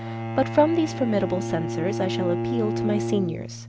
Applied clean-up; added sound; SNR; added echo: none; Bowed string instrument; 3 dB; none.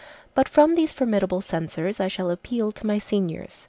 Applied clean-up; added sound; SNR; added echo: none; none; none; none.